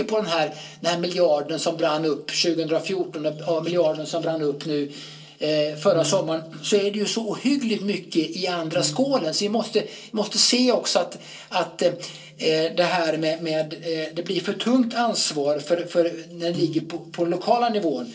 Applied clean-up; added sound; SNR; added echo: neural separator model SepFormer DNS4.